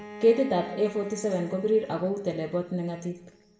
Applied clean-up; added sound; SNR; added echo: none; Bowed string instrument; 16 dB; reverberation time 0.7 s.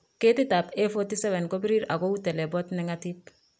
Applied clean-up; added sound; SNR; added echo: none; none; none; none.